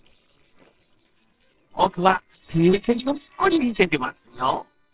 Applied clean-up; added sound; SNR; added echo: neural separator model SepFormer WHAMR!.